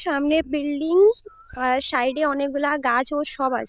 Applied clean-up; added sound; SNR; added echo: neural diffusion model UNIVERSE++.